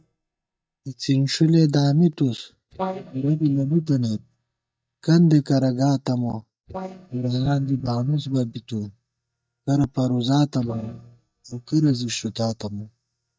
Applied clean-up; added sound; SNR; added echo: neural mask model DeepFilterNet 3.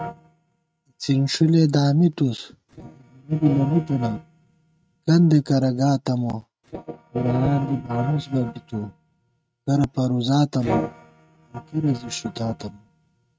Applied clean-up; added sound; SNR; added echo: neural mask model RNNoise.